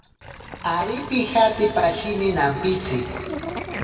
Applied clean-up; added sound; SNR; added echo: none; Sink (filling or washing); 12 dB; reverberation time 2.2 s.